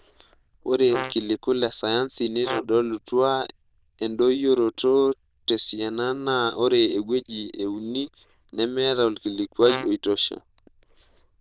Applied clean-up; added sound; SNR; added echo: neural diffusion model UNIVERSE++.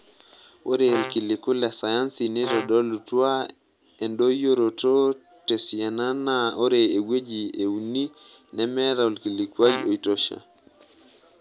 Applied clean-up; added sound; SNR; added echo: none; Brass instrument; 10 dB; none.